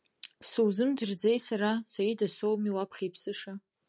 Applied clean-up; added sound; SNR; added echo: none; none; none; none.